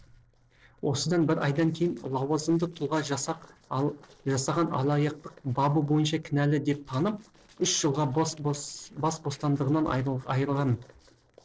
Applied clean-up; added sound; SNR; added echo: neural separator model SepFormer DNS4.